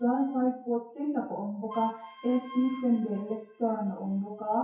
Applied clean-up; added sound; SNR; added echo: classical method WPE with log-MMSE.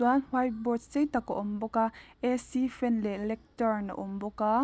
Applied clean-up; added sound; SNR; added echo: none; none; none; none.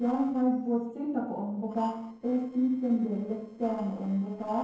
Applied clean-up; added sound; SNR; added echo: neural separator model SepFormer DNS4.